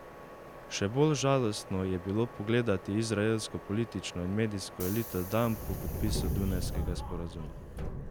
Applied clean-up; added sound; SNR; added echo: none; Subway, metro, underground; 7 dB; none.